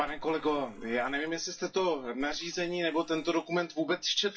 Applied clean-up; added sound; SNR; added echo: classical method WPE with log-MMSE.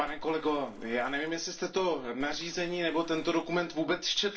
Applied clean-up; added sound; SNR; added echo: neural separator model SepFormer DNS4.